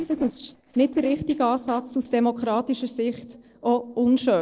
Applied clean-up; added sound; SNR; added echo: neural separator model SepFormer DNS4.